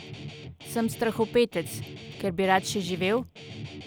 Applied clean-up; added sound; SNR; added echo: none; Guitar; 12 dB; none.